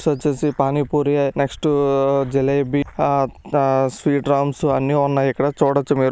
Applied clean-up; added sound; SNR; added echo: none; none; none; none.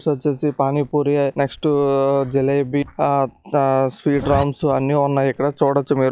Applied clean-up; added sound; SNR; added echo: classical method log-MMSE.